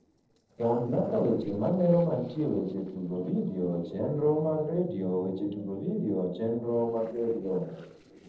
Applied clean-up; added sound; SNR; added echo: neural separator model SepFormer DNS4.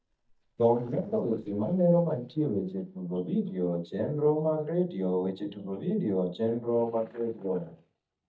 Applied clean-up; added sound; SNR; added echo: neural mask model DeepFilterNet 3.